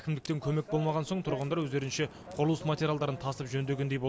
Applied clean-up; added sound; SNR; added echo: none; Ocean; 19 dB; none.